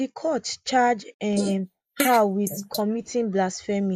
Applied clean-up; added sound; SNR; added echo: neural mask model Resemble Enhance denoiser.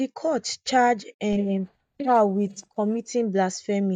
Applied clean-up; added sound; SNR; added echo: neural mask model DeepFilterNet 3.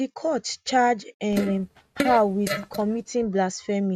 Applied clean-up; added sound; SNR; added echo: neural mask model RNNoise.